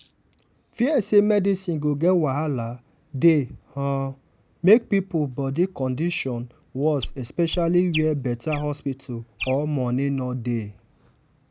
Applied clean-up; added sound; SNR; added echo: none; Chirp, tweet; 13 dB; none.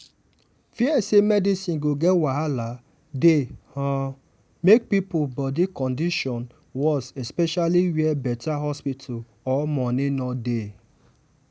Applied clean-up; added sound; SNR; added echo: none; none; none; none.